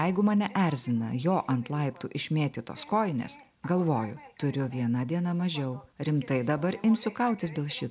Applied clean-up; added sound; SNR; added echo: none; none; none; none.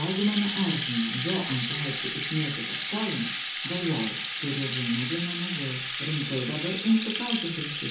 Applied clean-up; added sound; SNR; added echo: none; Rattle (instrument); 2 dB; reverberation time 0.5 s.